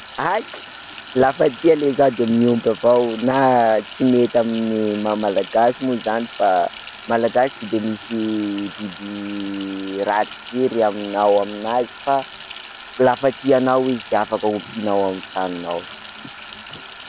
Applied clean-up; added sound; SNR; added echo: none; Sink (filling or washing); 10 dB; none.